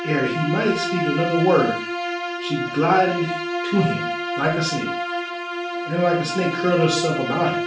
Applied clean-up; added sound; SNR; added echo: none; Bowed string instrument; 3 dB; reverberation time 0.4 s.